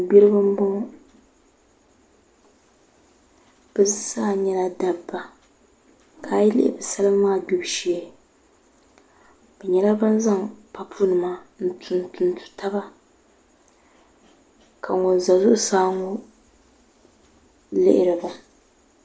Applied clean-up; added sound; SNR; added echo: none; none; none; none.